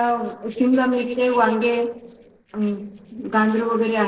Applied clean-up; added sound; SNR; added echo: neural separator model SepFormer DNS4.